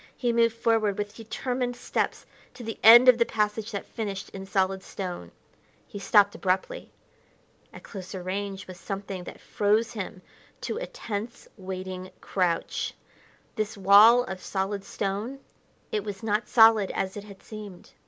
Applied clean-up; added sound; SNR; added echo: none; none; none; none.